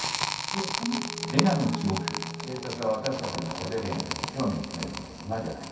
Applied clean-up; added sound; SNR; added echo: none; Crackle; 4 dB; reverberation time 0.6 s.